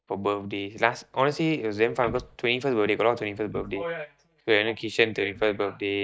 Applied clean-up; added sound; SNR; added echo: neural mask model DeepFilterNet 3.